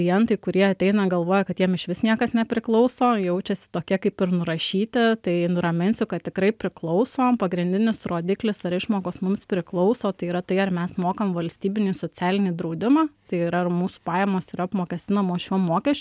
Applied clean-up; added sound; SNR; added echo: none; none; none; none.